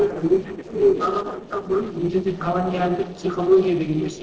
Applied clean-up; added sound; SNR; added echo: neural separator model SepFormer DNS4.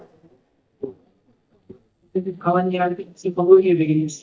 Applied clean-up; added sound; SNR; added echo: neural mask model DeepFilterNet 3.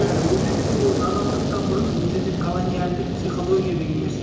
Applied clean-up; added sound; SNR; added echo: none; Fire; -2 dB; reverberation time 2.5 s.